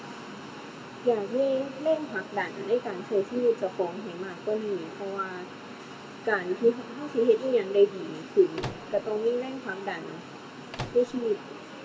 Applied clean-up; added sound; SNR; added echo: none; Microwave oven; 11 dB; reverberation time 0.9 s.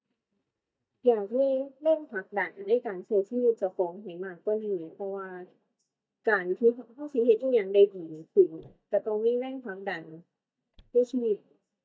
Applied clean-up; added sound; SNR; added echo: neural mask model DeepFilterNet 3.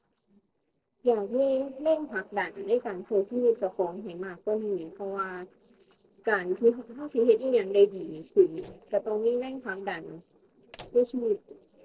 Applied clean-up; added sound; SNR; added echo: neural separator model SepFormer DNS4.